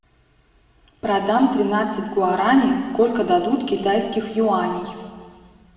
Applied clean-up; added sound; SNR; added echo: none; none; none; reverberation time 1.6 s.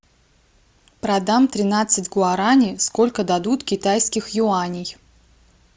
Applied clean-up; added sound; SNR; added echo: none; none; none; none.